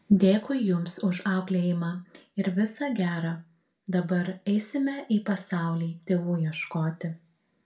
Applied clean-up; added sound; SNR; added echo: none; none; none; reverberation time 0.2 s.